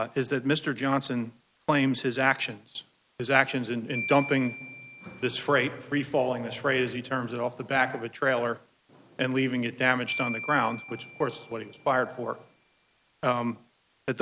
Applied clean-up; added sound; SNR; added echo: none; Marimba, xylophone; 16 dB; none.